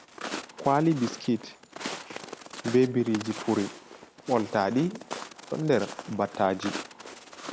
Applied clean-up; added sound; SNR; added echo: none; Walk, footsteps; 12 dB; none.